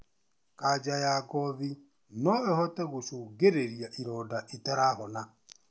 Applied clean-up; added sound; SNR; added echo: none; none; none; none.